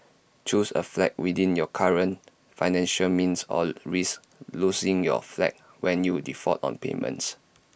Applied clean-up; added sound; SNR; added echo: none; none; none; none.